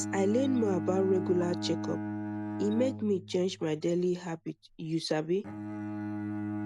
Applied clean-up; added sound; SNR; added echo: none; Bowed string instrument; 6 dB; none.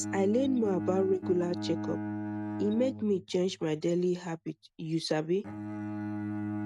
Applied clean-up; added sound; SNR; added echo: neural mask model RNNoise.